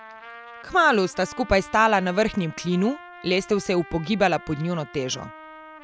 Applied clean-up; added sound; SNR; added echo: none; Trumpet; 19 dB; none.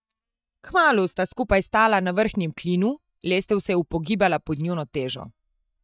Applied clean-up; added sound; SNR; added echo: neural mask model DeepFilterNet 3.